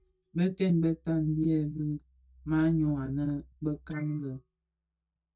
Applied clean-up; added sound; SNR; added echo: neural mask model DeepFilterNet 3.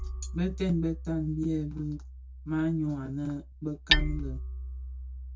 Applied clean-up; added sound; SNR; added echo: none; Hammer; 2 dB; reverberation time 0.1 s.